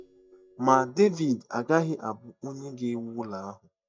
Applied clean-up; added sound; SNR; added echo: neural mask model DeepFilterNet 3.